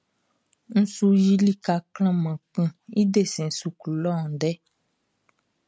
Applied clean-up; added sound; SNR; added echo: none; none; none; none.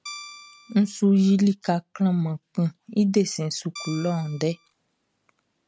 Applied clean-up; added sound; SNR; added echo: none; Guitar; 17 dB; none.